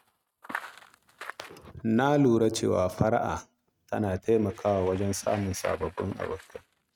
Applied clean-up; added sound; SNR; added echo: neural mask model RNNoise.